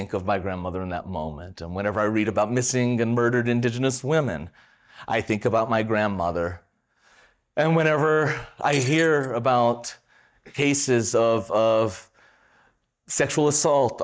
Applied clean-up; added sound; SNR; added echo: neural mask model DeepFilterNet 3.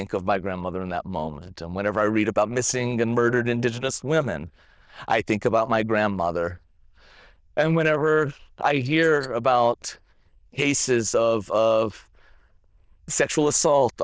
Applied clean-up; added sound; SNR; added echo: neural diffusion model UNIVERSE++.